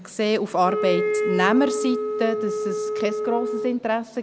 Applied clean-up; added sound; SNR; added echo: none; Wind instrument, woodwind instrument; 2 dB; none.